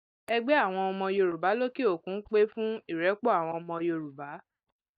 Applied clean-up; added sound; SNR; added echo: neural mask model DeepFilterNet 3.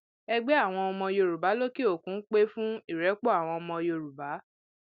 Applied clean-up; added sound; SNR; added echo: none; none; none; none.